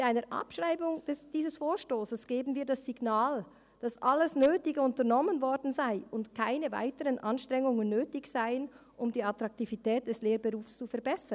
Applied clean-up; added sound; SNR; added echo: none; none; none; none.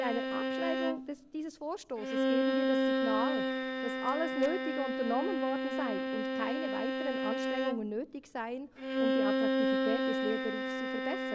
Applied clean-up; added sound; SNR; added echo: none; Bowed string instrument; -5 dB; none.